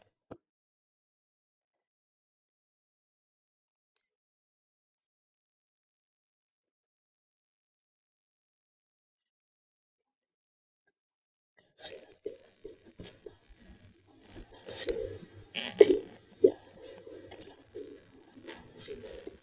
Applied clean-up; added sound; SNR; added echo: neural mask model DeepFilterNet 3.